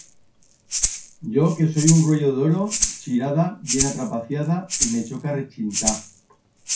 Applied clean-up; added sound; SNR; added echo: none; Rattle (instrument); 5 dB; reverberation time 0.3 s.